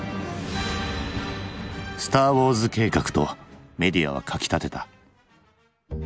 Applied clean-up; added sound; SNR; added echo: none; none; none; none.